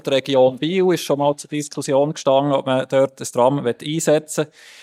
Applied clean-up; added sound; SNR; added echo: neural mask model DeepFilterNet 3.